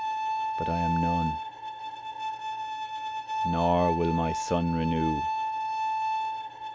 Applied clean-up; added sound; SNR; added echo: none; Bowed string instrument; 0 dB; none.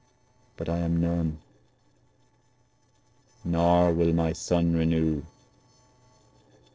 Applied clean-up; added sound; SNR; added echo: neural separator model SepFormer DNS4.